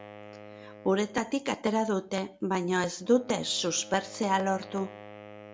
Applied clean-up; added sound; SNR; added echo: none; Wind instrument, woodwind instrument; 19 dB; none.